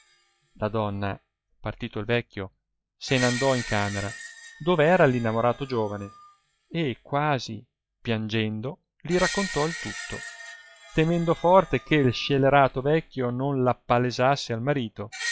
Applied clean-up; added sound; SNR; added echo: classical method log-MMSE.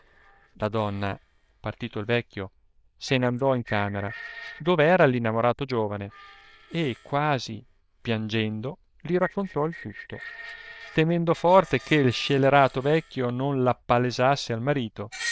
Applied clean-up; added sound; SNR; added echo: neural diffusion model UNIVERSE++.